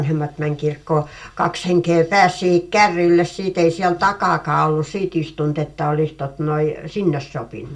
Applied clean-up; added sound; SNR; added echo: none; none; none; reverberation time 0.2 s.